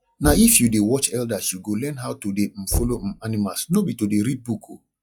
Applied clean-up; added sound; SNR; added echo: classical method log-MMSE.